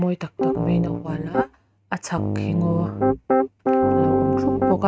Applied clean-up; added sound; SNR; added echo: neural mask model RNNoise.